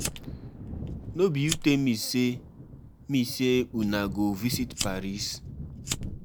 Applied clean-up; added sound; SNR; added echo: none; Fire + Thunder / Wind; 9 dB; none.